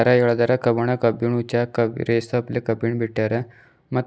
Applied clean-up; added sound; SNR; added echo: none; none; none; none.